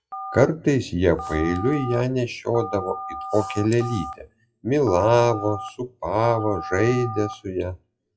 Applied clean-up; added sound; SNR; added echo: classical method WPE with log-MMSE.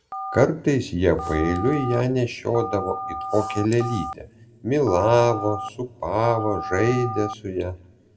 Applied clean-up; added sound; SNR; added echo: none; Telephone; 10 dB; reverberation time 0.6 s.